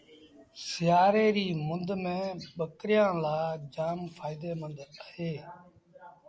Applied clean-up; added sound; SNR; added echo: none; none; none; none.